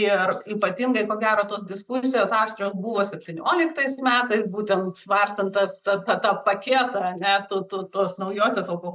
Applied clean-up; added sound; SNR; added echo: neural mask model Resemble Enhance denoiser.